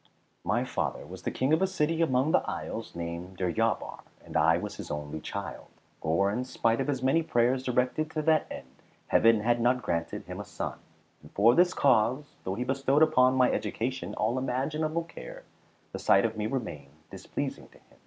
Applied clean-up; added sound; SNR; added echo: none; none; none; none.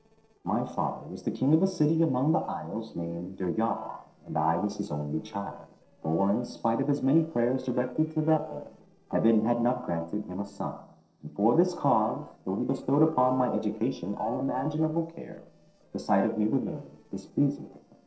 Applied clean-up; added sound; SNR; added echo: neural separator model SepFormer DNS4.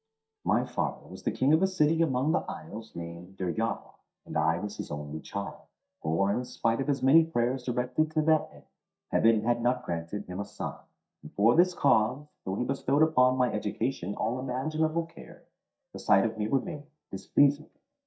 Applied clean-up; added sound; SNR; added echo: neural mask model DeepFilterNet 3.